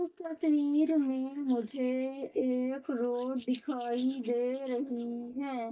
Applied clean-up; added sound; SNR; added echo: neural mask model DeepFilterNet 3.